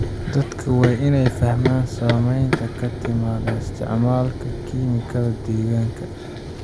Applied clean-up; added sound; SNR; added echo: none; Run; 5 dB; none.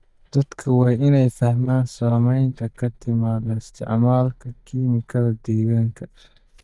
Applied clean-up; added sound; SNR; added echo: neural mask model DeepFilterNet 3.